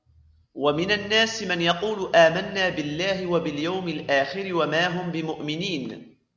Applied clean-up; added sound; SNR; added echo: none; none; none; none.